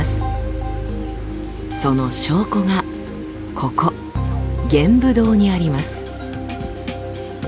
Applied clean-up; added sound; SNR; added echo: none; none; none; none.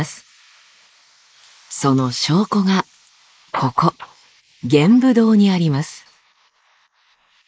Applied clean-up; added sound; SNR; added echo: neural mask model Resemble Enhance denoiser.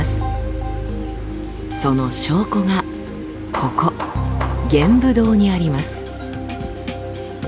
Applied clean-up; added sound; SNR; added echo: none; Hammer; 11 dB; none.